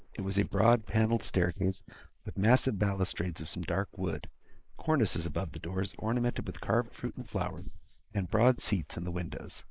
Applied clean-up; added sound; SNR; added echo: neural mask model Resemble Enhance denoiser.